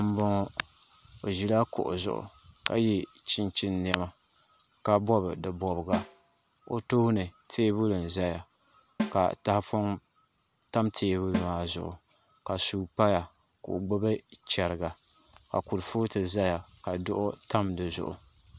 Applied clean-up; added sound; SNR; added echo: none; Snare drum; 9 dB; none.